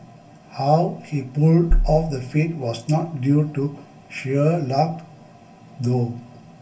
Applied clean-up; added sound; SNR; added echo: none; Bass drum; -1 dB; reverberation time 0.2 s.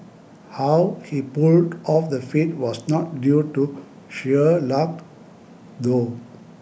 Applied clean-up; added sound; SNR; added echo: none; none; none; none.